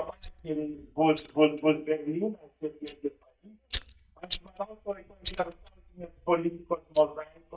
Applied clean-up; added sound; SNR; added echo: neural mask model DeepFilterNet 3.